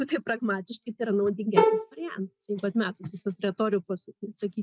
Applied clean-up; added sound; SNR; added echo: neural mask model RNNoise.